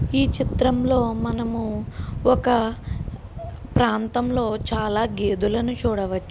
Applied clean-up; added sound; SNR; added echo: none; none; none; none.